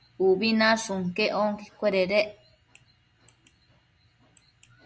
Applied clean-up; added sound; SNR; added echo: none; none; none; none.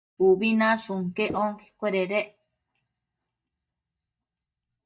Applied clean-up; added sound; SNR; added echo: neural mask model DeepFilterNet 3.